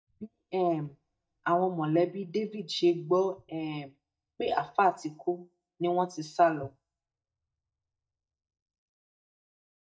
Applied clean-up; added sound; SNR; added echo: neural mask model DeepFilterNet 3.